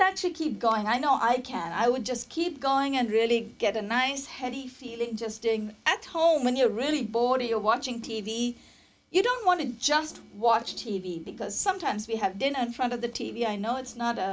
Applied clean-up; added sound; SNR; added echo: none; none; none; none.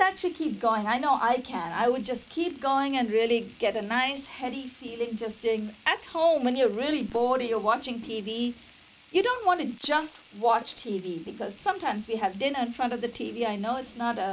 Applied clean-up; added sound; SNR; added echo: neural mask model Resemble Enhance denoiser.